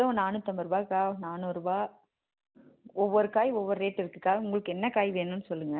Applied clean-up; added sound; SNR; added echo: none; none; none; none.